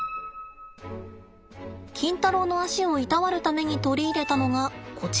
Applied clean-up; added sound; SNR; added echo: none; Piano; 17 dB; none.